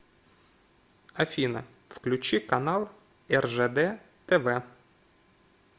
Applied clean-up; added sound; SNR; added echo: none; none; none; none.